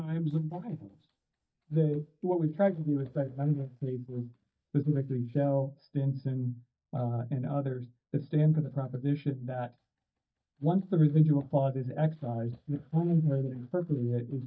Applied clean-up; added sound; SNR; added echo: neural mask model DeepFilterNet 3.